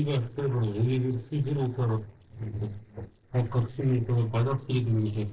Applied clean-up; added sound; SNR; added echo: neural separator model SepFormer DNS4.